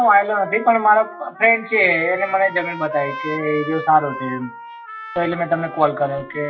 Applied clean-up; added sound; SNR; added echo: classical method WPE with log-MMSE.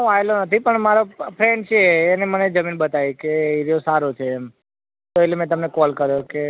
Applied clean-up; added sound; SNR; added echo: none; none; none; none.